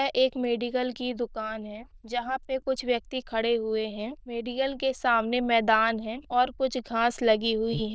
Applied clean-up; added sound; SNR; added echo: neural diffusion model UNIVERSE++.